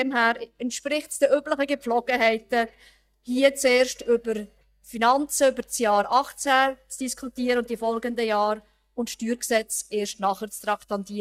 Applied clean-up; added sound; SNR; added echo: neural mask model DeepFilterNet 3.